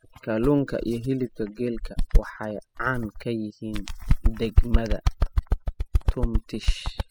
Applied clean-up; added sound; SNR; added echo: classical method spectral subtraction.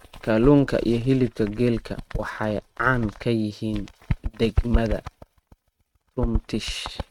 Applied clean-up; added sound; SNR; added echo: neural mask model RNNoise.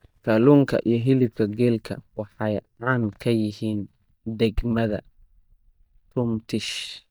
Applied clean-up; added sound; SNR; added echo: neural mask model DeepFilterNet 3.